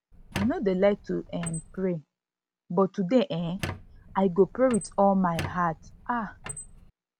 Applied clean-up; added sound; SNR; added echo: none; Squeak; 13 dB; none.